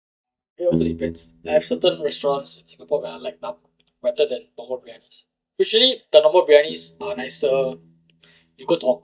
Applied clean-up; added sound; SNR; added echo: neural mask model DeepFilterNet 3.